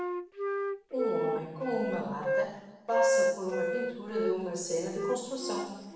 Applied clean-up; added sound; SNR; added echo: none; Wind instrument, woodwind instrument; -2 dB; reverberation time 1.1 s.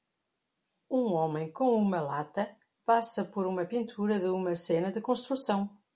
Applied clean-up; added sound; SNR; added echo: none; none; none; none.